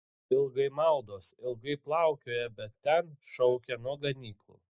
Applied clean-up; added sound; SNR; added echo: neural mask model Resemble Enhance denoiser.